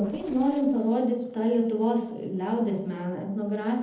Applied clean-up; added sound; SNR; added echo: neural separator model SepFormer DNS4.